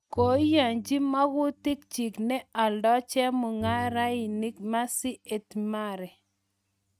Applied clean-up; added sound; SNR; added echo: neural mask model RNNoise.